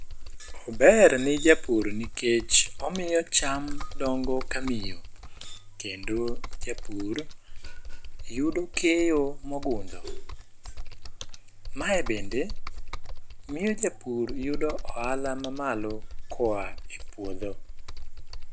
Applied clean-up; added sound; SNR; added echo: none; Computer keyboard; 3 dB; none.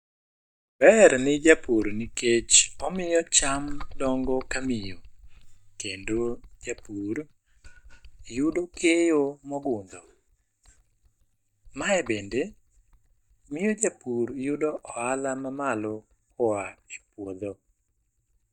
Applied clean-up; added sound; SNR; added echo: neural mask model DeepFilterNet 3.